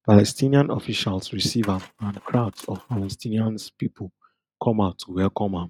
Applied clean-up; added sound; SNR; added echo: neural mask model RNNoise.